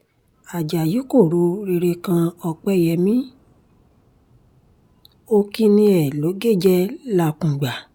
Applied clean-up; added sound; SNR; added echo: none; none; none; none.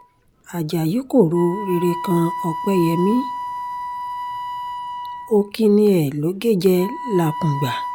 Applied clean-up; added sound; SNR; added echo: none; Wind instrument, woodwind instrument; 9 dB; none.